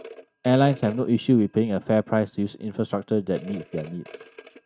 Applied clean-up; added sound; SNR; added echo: neural mask model RNNoise.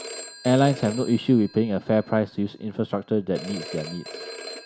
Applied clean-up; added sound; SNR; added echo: none; Telephone; 15 dB; none.